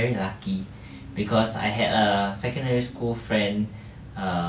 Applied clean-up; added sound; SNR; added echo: none; none; none; none.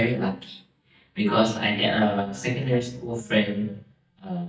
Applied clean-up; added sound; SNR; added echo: neural mask model DeepFilterNet 3.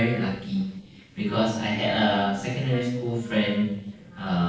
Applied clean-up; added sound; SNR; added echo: neural separator model SepFormer DNS4.